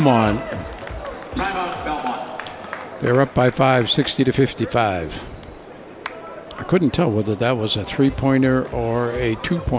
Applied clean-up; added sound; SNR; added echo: none; Drum kit; 16 dB; none.